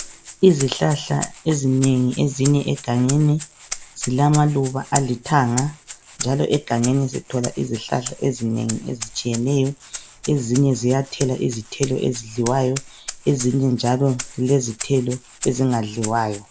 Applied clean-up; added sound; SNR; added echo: none; Rattle (instrument); 13 dB; none.